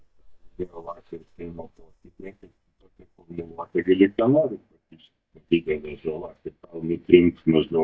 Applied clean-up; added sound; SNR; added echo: neural mask model DeepFilterNet 3.